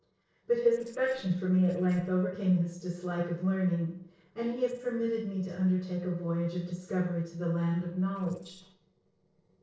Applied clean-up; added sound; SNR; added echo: neural separator model SepFormer DNS4.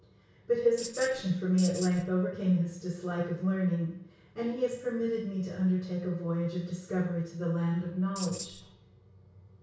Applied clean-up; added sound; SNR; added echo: none; Tambourine; 12 dB; reverberation time 0.6 s.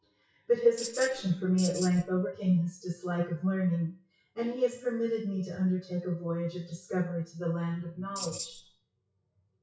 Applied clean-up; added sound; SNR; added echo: classical method WPE with log-MMSE.